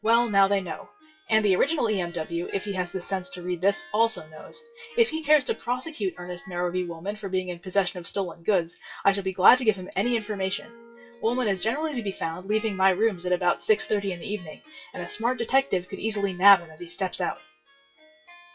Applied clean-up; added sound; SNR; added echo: classical method WPE with log-MMSE.